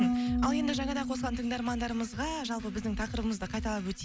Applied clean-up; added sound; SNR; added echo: none; Harp; 2 dB; none.